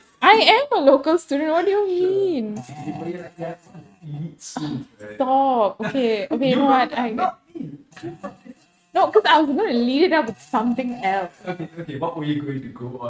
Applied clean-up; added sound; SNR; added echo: neural mask model RNNoise.